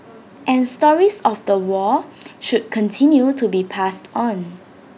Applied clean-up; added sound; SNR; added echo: none; none; none; none.